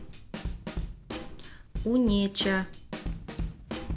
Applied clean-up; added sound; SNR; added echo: none; Snare drum / Drum kit; 5 dB; none.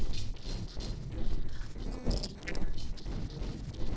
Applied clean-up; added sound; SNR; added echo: neural separator model SepFormer DNS4.